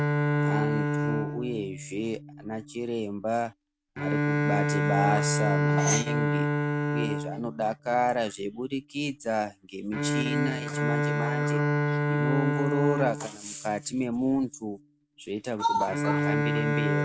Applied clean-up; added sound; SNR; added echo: neural mask model RNNoise.